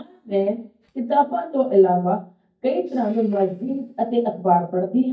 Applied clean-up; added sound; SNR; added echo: neural mask model DeepFilterNet 3.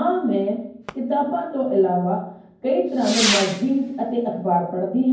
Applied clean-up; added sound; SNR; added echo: none; Whoosh, swoosh, swish / Fireworks; 9 dB; reverberation time 0.9 s.